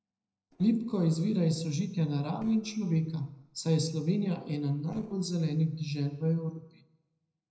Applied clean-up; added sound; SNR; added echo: neural separator model SepFormer DNS4.